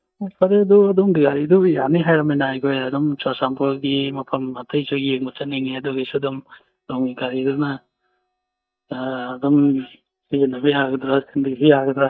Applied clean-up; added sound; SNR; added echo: neural mask model DeepFilterNet 3.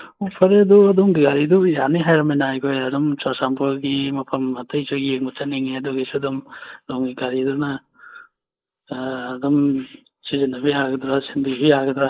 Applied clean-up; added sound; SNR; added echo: neural mask model Resemble Enhance denoiser.